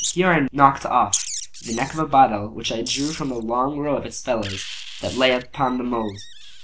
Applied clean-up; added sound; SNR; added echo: none; Wild animals; 12 dB; none.